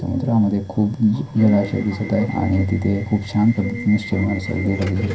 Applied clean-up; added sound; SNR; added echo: none; Subway, metro, underground / Alarm; 13 dB; reverberation time 0.3 s.